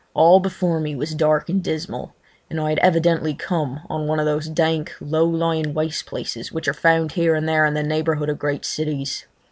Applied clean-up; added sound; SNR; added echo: none; none; none; none.